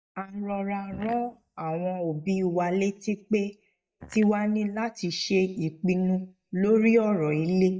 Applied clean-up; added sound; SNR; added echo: neural mask model DeepFilterNet 3.